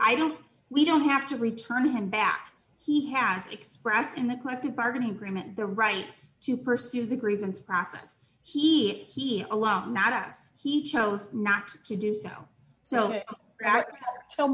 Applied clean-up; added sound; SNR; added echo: none; none; none; none.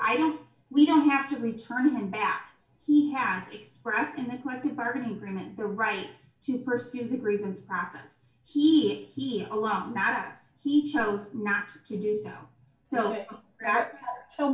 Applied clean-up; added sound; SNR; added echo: none; none; none; reverberation time 0.2 s.